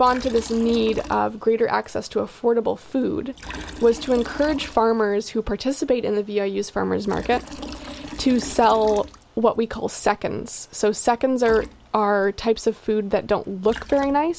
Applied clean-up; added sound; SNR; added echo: none; Liquid; 17 dB; none.